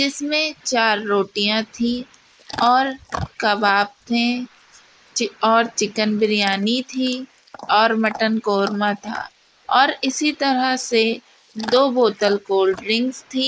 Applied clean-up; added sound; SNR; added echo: neural mask model Resemble Enhance denoiser.